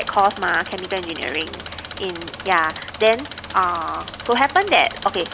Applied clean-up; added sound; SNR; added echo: none; Engine; 13 dB; none.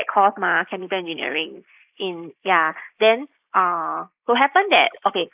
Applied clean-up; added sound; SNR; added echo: neural mask model Resemble Enhance denoiser.